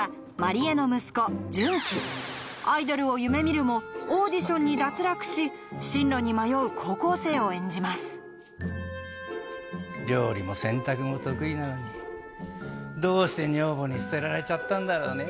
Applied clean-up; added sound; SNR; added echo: none; Bowed string instrument; 19 dB; none.